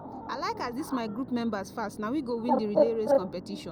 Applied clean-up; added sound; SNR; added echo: none; Bird; -1 dB; none.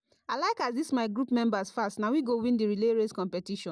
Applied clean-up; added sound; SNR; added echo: none; none; none; none.